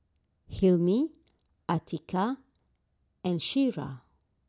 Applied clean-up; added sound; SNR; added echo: none; none; none; none.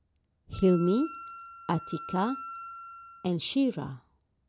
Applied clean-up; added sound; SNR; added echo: none; Wind instrument, woodwind instrument; 13 dB; none.